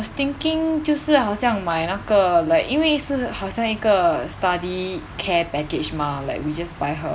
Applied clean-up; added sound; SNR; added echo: none; none; none; none.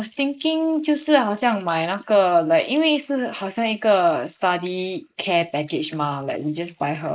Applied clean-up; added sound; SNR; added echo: neural mask model Resemble Enhance denoiser.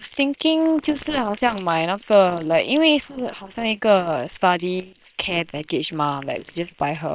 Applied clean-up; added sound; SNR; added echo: neural separator model SepFormer WHAM!.